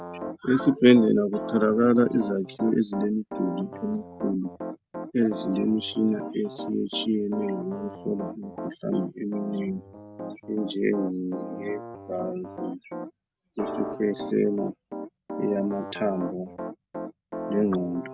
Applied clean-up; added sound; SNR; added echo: none; Piano; 10 dB; none.